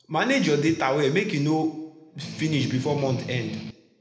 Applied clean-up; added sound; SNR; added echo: none; Strum; 10 dB; reverberation time 0.9 s.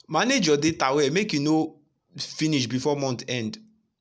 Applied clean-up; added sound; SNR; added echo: none; none; none; none.